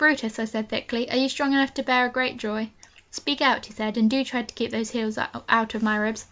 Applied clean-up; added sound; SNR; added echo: none; none; none; none.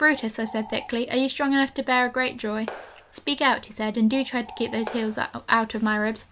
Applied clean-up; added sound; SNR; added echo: none; Bird + Clapping; 17 dB; none.